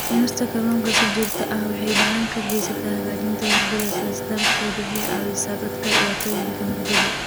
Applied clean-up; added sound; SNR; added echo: none; Mechanisms; -1 dB; none.